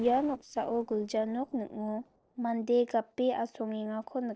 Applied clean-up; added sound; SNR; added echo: neural separator model SepFormer DNS4.